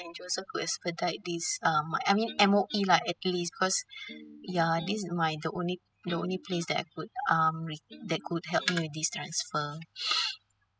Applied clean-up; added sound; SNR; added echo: classical method spectral subtraction.